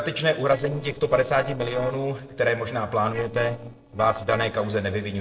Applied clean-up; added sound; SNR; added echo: neural separator model SepFormer DNS4.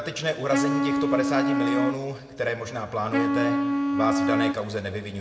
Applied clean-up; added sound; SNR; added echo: none; Wind instrument, woodwind instrument; -3 dB; reverberation time 1.6 s.